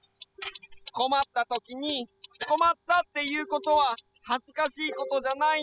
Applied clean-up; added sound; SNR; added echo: classical method spectral subtraction.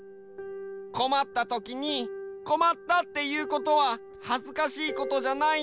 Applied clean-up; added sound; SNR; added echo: none; none; none; none.